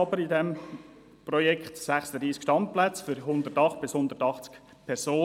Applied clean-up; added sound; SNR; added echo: none; none; none; none.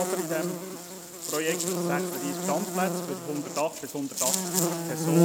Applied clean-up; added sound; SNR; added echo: none; Buzz; -4 dB; none.